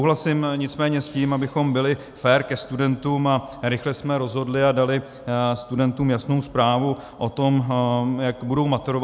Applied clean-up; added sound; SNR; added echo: none; none; none; none.